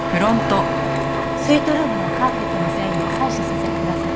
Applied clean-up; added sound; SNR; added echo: none; Printer; -1 dB; none.